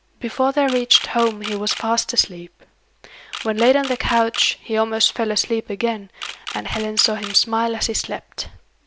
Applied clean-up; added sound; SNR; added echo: none; Camera; 13 dB; none.